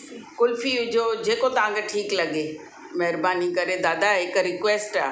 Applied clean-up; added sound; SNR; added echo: none; none; none; none.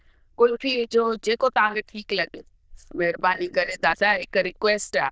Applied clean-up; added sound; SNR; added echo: neural diffusion model UNIVERSE++.